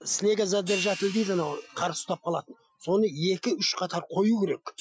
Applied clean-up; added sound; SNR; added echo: classical method Wiener filter.